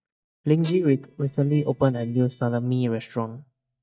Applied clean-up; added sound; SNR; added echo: neural mask model DeepFilterNet 3.